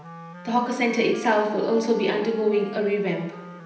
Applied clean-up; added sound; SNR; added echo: none; Wind instrument, woodwind instrument; 16 dB; reverberation time 0.9 s.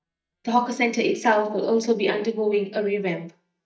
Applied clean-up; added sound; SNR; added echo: neural mask model DeepFilterNet 3.